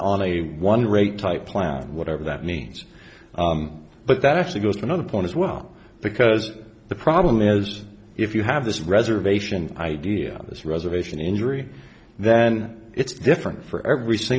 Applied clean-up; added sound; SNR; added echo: none; none; none; none.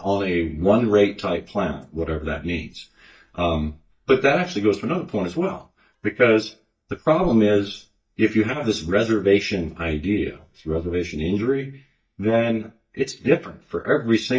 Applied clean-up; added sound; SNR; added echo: neural mask model DeepFilterNet 3.